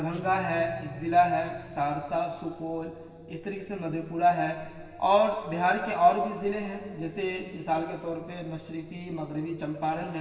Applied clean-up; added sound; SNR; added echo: none; Guitar; 18 dB; reverberation time 2.6 s.